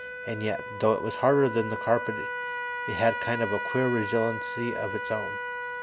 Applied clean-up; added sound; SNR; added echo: none; Trumpet; 5 dB; none.